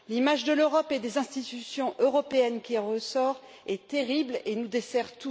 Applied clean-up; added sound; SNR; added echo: none; none; none; none.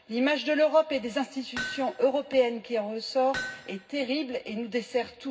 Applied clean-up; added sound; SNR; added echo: none; Hammer; 13 dB; reverberation time 0.4 s.